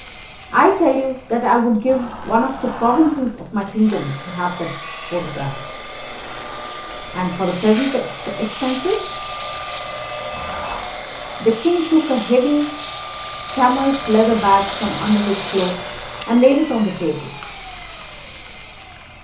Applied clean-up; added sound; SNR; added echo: none; Engine; 8 dB; reverberation time 0.7 s.